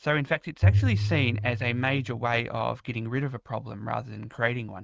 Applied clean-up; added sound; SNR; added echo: neural mask model RNNoise.